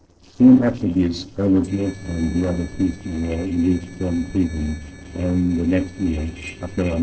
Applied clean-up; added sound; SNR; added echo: neural separator model SepFormer DNS4.